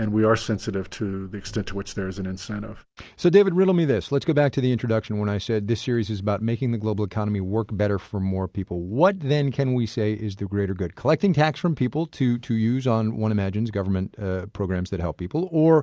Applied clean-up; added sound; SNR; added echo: none; none; none; none.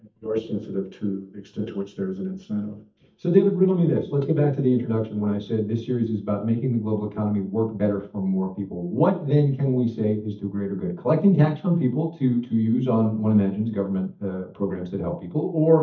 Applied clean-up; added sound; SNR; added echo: neural mask model DeepFilterNet 3.